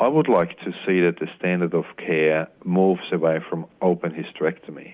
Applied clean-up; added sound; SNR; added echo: none; none; none; none.